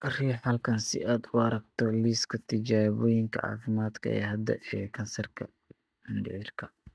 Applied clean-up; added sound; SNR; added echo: neural mask model DeepFilterNet 3.